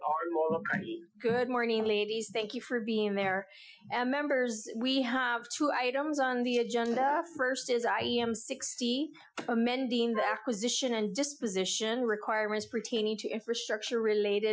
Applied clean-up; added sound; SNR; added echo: classical method Wiener filter.